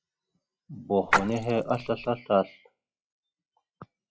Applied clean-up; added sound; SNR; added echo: classical method log-MMSE.